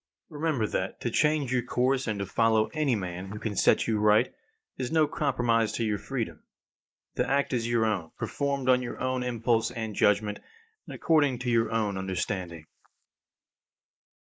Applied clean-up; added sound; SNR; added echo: neural mask model Resemble Enhance denoiser.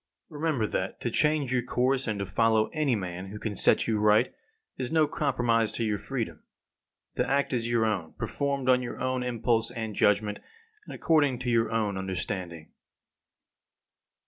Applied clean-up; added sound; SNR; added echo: none; none; none; none.